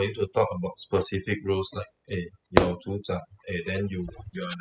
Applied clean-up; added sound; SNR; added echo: classical method spectral subtraction.